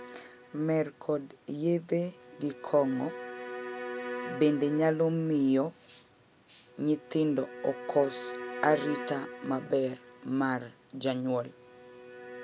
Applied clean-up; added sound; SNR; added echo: none; Bowed string instrument; 12 dB; none.